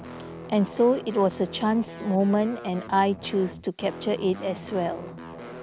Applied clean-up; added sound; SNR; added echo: none; Guitar; 14 dB; none.